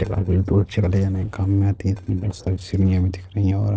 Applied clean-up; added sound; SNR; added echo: neural separator model SepFormer DNS4.